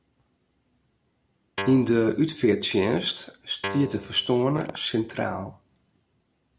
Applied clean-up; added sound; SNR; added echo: none; Guitar; 11 dB; none.